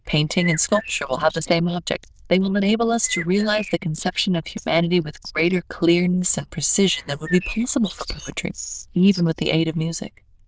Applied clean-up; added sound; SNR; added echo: neural diffusion model UNIVERSE++.